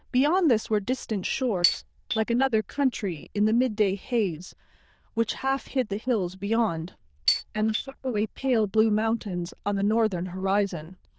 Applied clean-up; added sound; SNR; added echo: neural diffusion model UNIVERSE++.